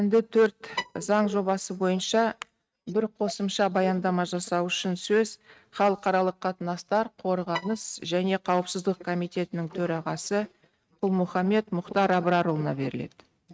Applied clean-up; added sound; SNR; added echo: neural mask model RNNoise.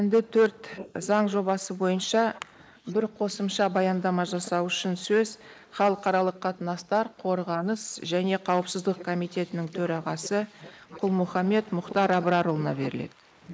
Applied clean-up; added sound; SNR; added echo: neural mask model Resemble Enhance denoiser.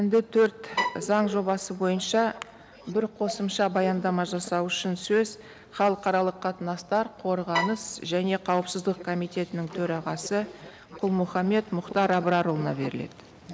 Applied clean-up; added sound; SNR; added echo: none; Bowed string instrument; 5 dB; none.